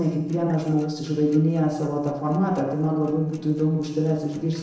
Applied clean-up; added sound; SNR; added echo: neural separator model SepFormer DNS4.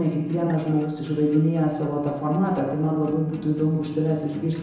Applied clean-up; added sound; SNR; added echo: none; Acoustic guitar; 19 dB; reverberation time 1.0 s.